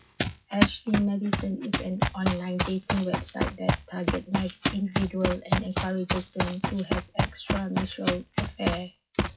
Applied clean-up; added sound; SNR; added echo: classical method WPE with log-MMSE.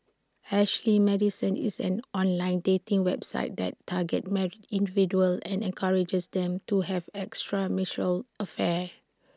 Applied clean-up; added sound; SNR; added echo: none; none; none; none.